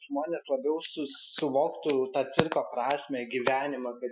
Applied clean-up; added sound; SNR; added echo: classical method Wiener filter.